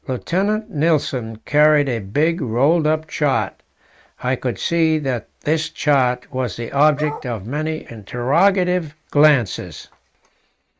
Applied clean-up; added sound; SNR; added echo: neural mask model RNNoise.